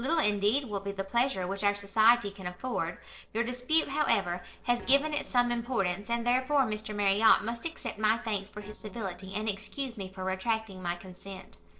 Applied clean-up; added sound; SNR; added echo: neural separator model SepFormer DNS4.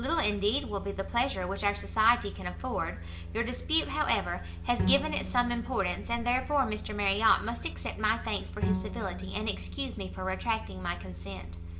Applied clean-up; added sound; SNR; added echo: none; Bowed string instrument; 7 dB; reverberation time 0.8 s.